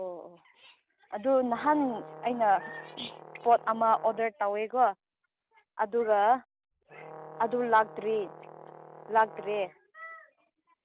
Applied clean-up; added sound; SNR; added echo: none; Brass instrument; 17 dB; none.